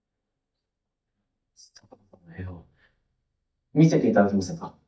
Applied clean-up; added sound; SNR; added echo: neural mask model DeepFilterNet 3.